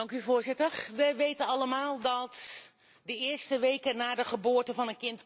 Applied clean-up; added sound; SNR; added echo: none; none; none; none.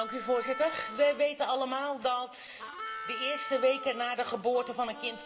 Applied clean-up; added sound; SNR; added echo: none; Harmonica; 11 dB; reverberation time 2.7 s.